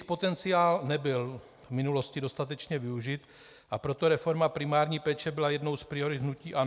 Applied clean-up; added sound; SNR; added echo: none; none; none; none.